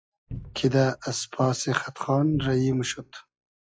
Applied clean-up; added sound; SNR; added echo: classical method log-MMSE.